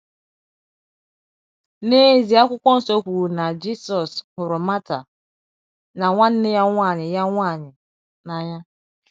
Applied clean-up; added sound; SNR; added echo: none; none; none; none.